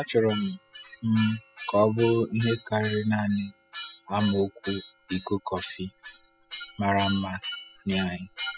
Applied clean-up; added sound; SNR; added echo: classical method spectral subtraction.